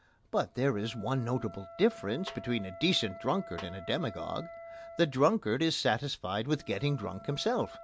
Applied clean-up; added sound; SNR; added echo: none; Snare drum + Wind instrument, woodwind instrument; 17 dB; none.